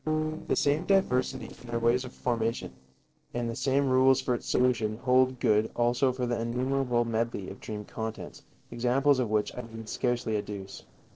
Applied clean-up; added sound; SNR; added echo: neural separator model SepFormer DNS4.